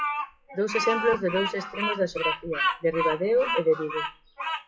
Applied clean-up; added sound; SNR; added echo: classical method WPE with log-MMSE.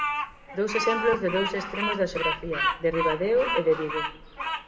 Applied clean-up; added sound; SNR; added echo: none; Bird vocalization, bird call, bird song; 3 dB; reverberation time 0.7 s.